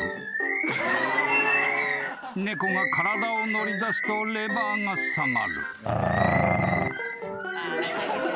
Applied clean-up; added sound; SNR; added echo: none; Growling + Bird; -2 dB; none.